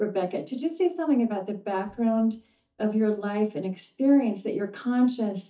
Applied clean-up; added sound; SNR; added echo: neural mask model DeepFilterNet 3.